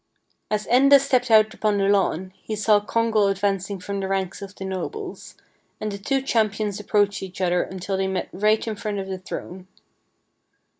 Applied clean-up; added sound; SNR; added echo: none; none; none; none.